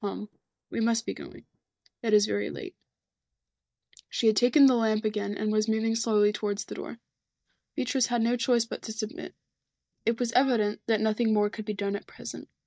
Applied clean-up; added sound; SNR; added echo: neural mask model DeepFilterNet 3.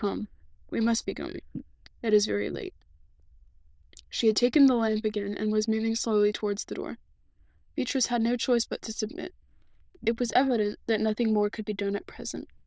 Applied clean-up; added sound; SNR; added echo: neural diffusion model UNIVERSE++.